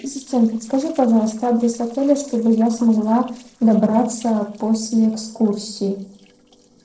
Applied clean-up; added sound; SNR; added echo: neural separator model SepFormer DNS4.